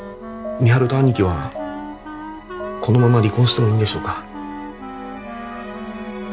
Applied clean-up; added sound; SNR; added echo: none; Wind instrument, woodwind instrument; 13 dB; none.